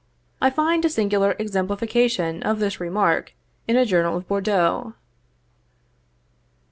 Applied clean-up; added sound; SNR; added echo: none; none; none; none.